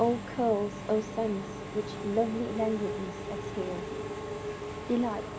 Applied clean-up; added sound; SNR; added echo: none; Engine / Mechanisms; 6 dB; none.